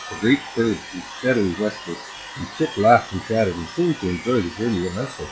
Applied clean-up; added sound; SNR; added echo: classical method log-MMSE.